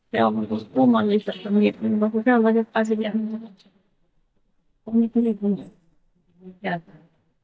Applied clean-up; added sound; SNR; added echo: neural mask model DeepFilterNet 3.